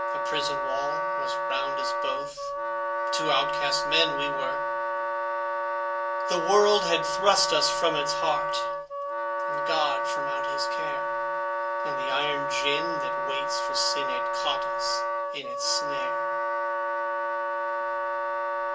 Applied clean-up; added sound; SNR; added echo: none; Wind instrument, woodwind instrument; -3 dB; reverberation time 0.2 s.